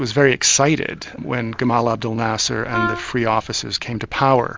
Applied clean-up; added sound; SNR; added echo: none; Wind instrument, woodwind instrument; 7 dB; none.